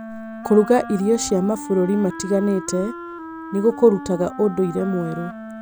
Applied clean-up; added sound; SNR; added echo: none; Wind instrument, woodwind instrument; 13 dB; none.